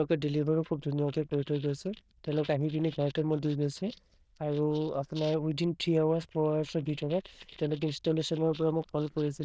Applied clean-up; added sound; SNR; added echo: neural diffusion model UNIVERSE++.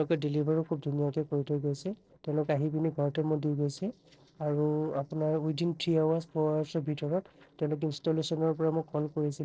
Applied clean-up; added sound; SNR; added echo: neural separator model SepFormer DNS4.